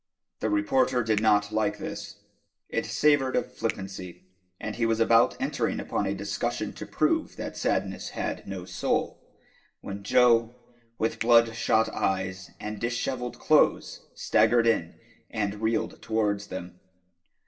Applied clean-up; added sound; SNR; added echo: none; Finger snapping; 20 dB; reverberation time 0.5 s.